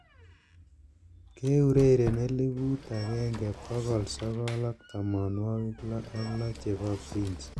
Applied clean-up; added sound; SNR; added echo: none; Squeak + Zipper (clothing) / Telephone; 14 dB; none.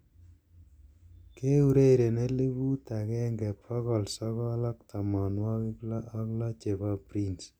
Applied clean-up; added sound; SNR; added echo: none; none; none; none.